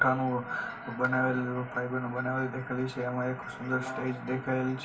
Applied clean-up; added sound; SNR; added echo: none; none; none; reverberation time 0.2 s.